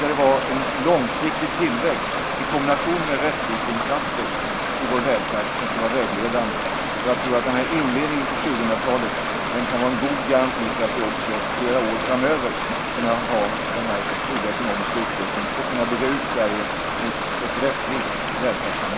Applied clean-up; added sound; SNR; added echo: none; Stream; 0 dB; none.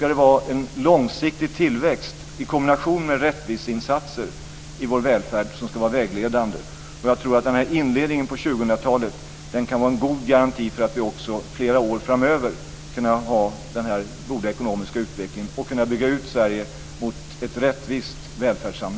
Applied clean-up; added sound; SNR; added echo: none; none; none; none.